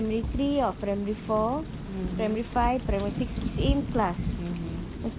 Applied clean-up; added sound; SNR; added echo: none; Thunder / Rain; 4 dB; none.